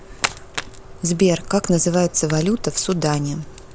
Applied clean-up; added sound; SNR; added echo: none; Fire; 12 dB; none.